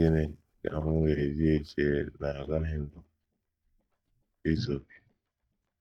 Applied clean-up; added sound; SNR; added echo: neural mask model DeepFilterNet 3.